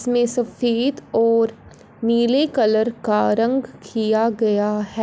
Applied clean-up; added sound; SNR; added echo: none; none; none; none.